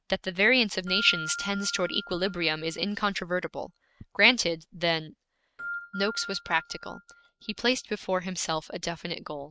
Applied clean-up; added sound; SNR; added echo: neural mask model RNNoise.